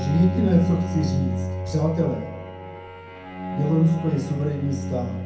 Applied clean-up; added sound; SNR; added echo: none; Bowed string instrument; 4 dB; reverberation time 0.6 s.